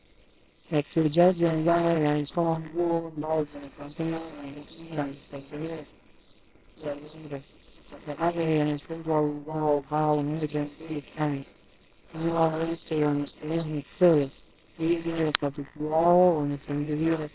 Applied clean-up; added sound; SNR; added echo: neural separator model SepFormer WHAMR!.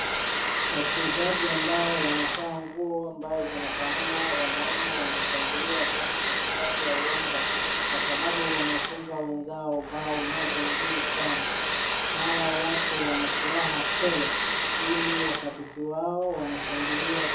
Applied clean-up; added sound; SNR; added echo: none; Domestic sounds, home sounds; -4 dB; reverberation time 0.6 s.